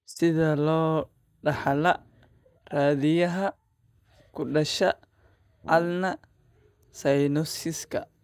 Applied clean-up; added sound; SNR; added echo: neural mask model DeepFilterNet 3.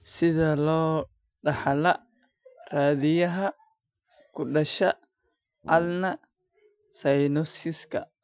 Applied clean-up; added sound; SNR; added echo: classical method Wiener filter.